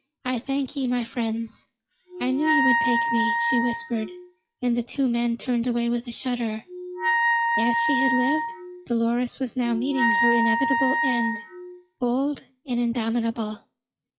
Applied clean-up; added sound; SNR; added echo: classical method log-MMSE.